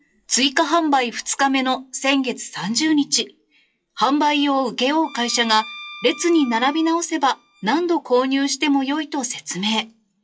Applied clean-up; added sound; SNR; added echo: classical method WPE with log-MMSE.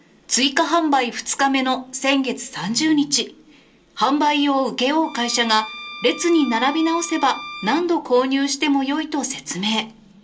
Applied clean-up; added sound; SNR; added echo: none; Bowed string instrument; 15 dB; reverberation time 0.2 s.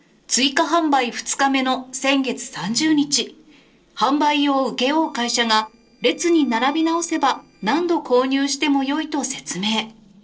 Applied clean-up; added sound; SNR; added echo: neural separator model SepFormer DNS4.